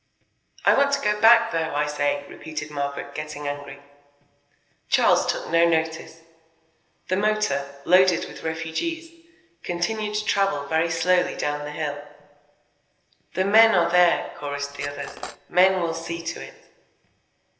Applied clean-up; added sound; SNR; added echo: neural separator model SepFormer DNS4.